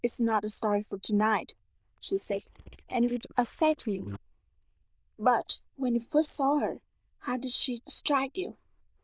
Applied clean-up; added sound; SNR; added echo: neural diffusion model UNIVERSE++.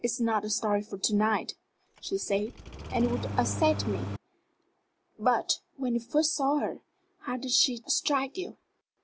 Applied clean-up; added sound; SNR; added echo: none; Engine starting; 6 dB; none.